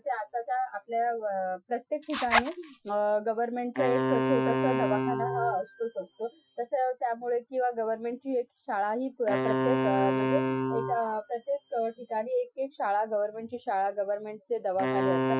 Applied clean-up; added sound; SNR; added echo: classical method Wiener filter.